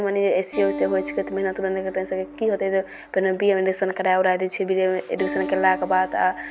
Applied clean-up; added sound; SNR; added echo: none; Acoustic guitar; 13 dB; none.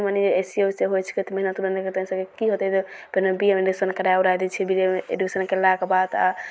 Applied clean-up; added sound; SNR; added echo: neural mask model Resemble Enhance denoiser.